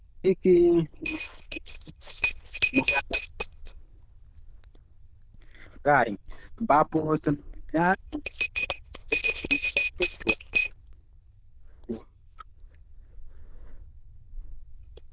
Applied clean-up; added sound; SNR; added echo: neural diffusion model UNIVERSE++.